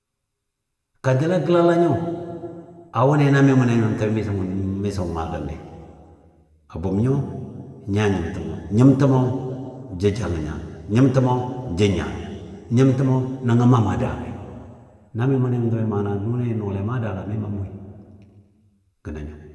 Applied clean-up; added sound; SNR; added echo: none; none; none; reverberation time 2.0 s.